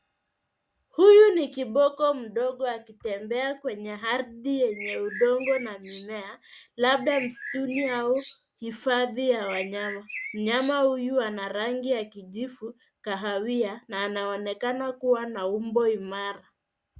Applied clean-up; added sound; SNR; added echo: none; Bird; 13 dB; none.